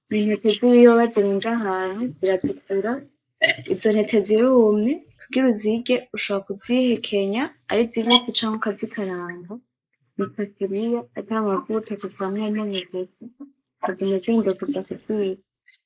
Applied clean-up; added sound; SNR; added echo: neural mask model Resemble Enhance denoiser.